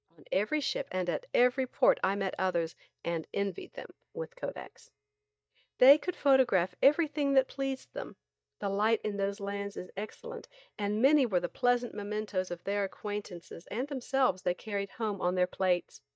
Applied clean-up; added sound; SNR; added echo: neural mask model DeepFilterNet 3.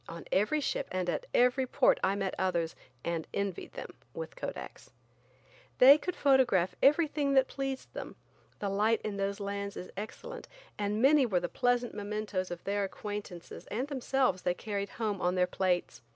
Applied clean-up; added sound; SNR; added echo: none; none; none; none.